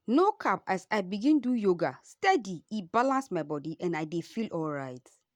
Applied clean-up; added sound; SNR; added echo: none; none; none; none.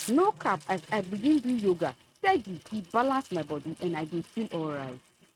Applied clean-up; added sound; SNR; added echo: neural mask model RNNoise.